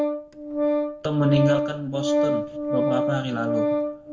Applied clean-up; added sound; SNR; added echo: none; Organ; -3 dB; reverberation time 0.7 s.